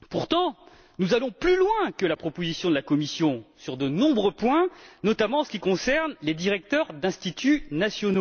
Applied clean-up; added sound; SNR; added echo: none; none; none; none.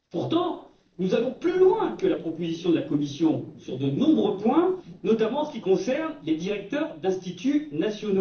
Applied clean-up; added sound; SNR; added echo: neural separator model SepFormer DNS4.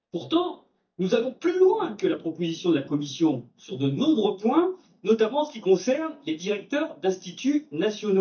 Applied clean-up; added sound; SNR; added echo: neural mask model DeepFilterNet 3.